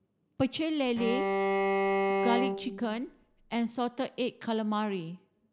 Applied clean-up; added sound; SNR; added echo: none; Bowed string instrument; -2 dB; none.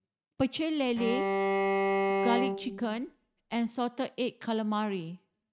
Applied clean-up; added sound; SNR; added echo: neural mask model RNNoise.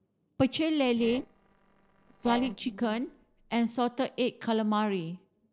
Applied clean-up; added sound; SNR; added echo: neural separator model SepFormer DNS4.